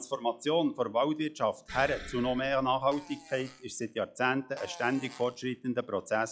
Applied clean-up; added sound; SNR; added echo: classical method log-MMSE.